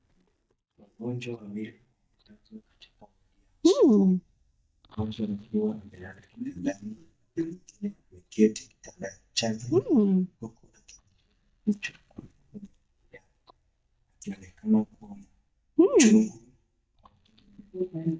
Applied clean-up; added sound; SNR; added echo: neural mask model DeepFilterNet 3.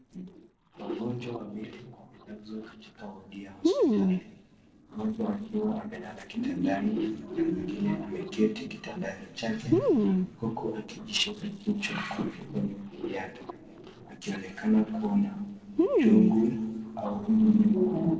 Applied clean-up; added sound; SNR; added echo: neural separator model SepFormer DNS4.